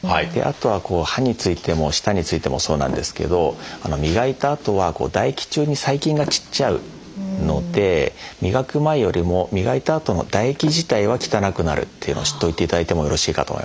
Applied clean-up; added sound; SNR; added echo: none; Sliding door; 17 dB; none.